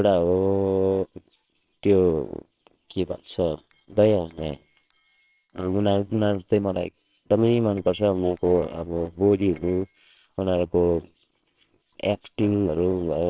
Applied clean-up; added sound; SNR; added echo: neural separator model SepFormer WHAMR!.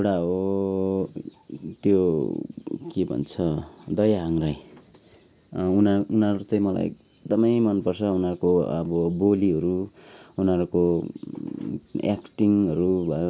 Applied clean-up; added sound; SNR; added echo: none; none; none; none.